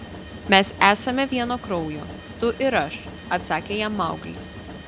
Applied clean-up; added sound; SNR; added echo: none; Mechanisms; 13 dB; none.